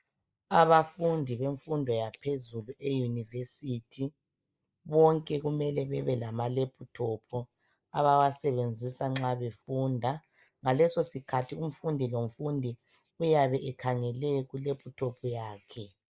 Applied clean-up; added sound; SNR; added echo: neural mask model Resemble Enhance denoiser.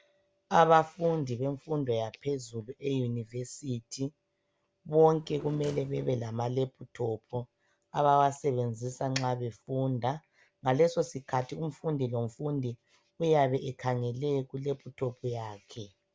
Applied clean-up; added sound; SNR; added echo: none; Drawer open or close; 18 dB; none.